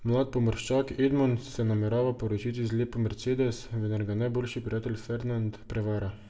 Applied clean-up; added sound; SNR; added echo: none; none; none; reverberation time 1.1 s.